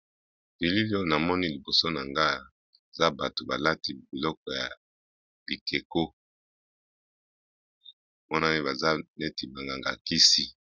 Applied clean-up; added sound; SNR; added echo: none; none; none; none.